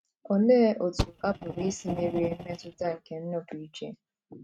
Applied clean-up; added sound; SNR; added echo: neural mask model RNNoise.